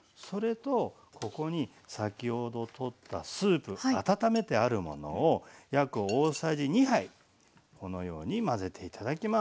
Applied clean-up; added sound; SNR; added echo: none; none; none; none.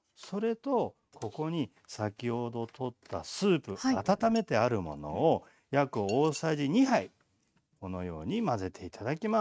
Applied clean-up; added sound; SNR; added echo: neural mask model RNNoise.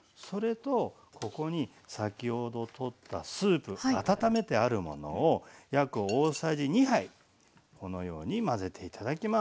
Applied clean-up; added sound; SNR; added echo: none; Growling; 19 dB; none.